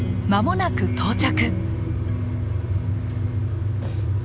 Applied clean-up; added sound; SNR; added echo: none; none; none; none.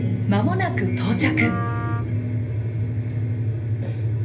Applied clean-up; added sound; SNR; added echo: none; Wind instrument, woodwind instrument; 15 dB; reverberation time 0.3 s.